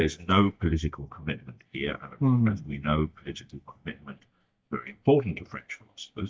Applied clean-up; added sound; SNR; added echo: neural mask model DeepFilterNet 3.